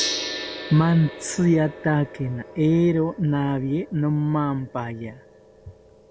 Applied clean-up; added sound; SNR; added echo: none; Gong; 13 dB; none.